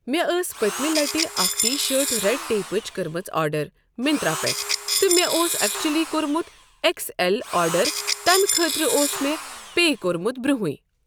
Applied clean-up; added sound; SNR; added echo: none; Tools; 4 dB; none.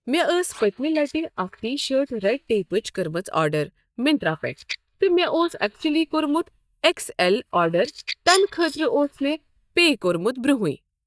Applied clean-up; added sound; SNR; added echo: neural mask model DeepFilterNet 3.